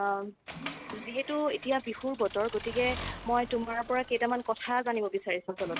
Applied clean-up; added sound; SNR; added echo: none; Accelerating, revving, vroom / Mechanisms; 13 dB; none.